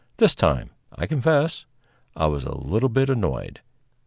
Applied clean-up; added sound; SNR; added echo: none; none; none; none.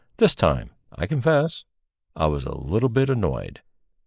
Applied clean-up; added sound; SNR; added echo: neural mask model Resemble Enhance denoiser.